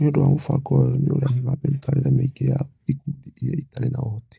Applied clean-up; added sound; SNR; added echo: neural mask model DeepFilterNet 3.